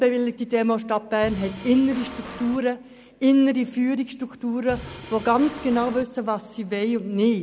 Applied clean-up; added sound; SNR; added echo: none; Drum kit; 14 dB; none.